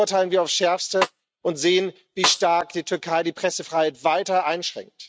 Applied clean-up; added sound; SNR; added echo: neural mask model RNNoise.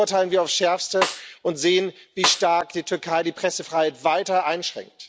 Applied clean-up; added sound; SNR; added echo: none; Snare drum; 6 dB; none.